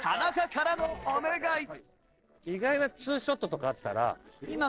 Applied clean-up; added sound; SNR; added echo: neural separator model SepFormer DNS4.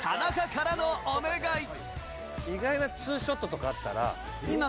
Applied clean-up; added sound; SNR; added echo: none; none; none; none.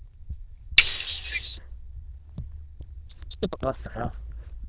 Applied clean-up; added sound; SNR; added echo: neural diffusion model UNIVERSE++.